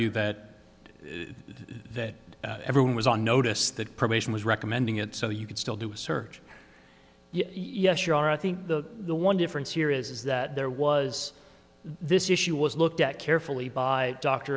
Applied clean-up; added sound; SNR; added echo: none; none; none; none.